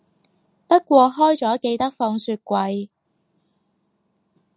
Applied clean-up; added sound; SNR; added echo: none; none; none; none.